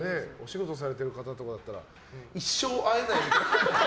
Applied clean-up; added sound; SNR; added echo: none; none; none; none.